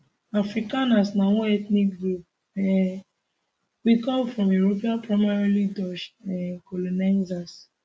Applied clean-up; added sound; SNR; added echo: none; none; none; none.